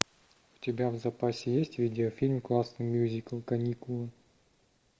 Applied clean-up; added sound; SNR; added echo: none; none; none; none.